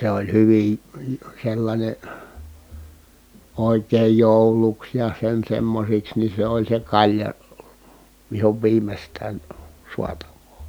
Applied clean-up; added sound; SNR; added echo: none; none; none; none.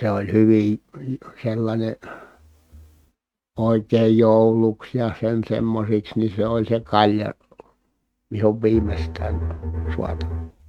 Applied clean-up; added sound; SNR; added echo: neural mask model RNNoise.